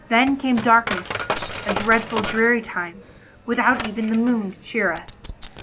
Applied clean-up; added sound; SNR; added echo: none; Coin (dropping); 9 dB; none.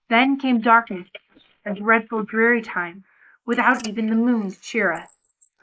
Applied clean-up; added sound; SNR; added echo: neural mask model Resemble Enhance denoiser.